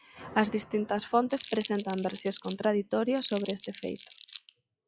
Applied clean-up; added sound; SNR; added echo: classical method log-MMSE.